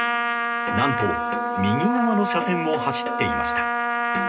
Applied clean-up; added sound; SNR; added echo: none; Trumpet; -1 dB; reverberation time 0.2 s.